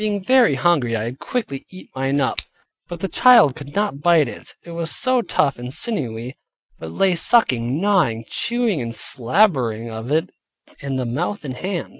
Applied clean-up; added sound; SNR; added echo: neural mask model RNNoise.